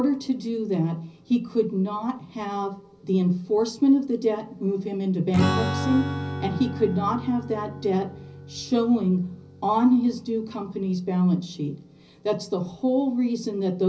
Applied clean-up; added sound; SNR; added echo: none; Strum; 10 dB; reverberation time 0.5 s.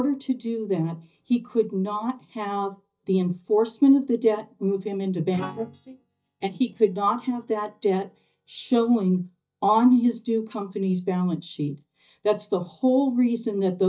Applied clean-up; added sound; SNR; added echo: neural mask model DeepFilterNet 3.